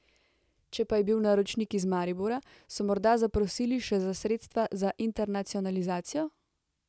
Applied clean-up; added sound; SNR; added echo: none; none; none; none.